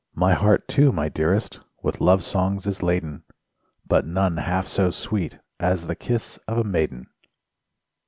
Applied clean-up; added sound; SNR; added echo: none; none; none; none.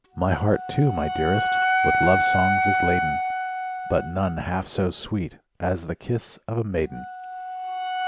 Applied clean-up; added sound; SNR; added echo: none; Wind instrument, woodwind instrument; 0 dB; none.